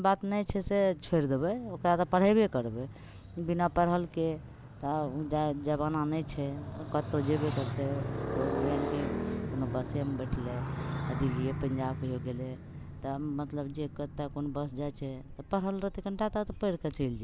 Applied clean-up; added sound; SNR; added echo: none; Motorcycle; 7 dB; none.